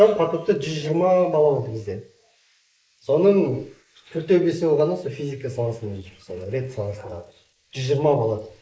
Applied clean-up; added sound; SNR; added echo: neural mask model Resemble Enhance denoiser.